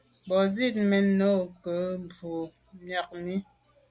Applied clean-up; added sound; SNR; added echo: none; none; none; none.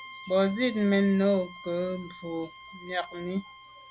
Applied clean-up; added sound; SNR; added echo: none; Bowed string instrument; 18 dB; none.